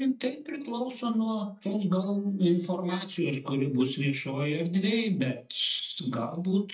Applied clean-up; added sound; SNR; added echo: neural mask model DeepFilterNet 3.